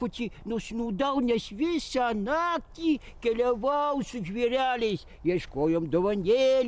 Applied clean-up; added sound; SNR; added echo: none; none; none; none.